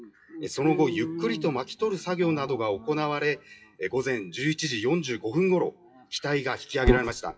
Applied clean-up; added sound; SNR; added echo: classical method WPE with log-MMSE.